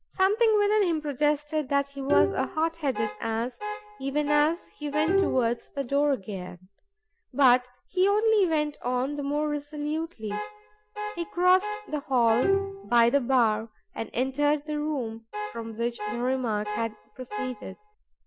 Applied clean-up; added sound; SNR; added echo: none; Bowed string instrument + Alarm / Car; 7 dB; none.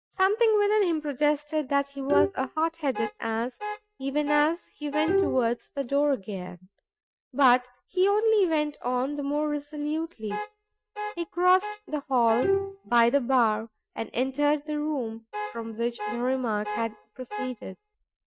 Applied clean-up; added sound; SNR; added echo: neural mask model RNNoise.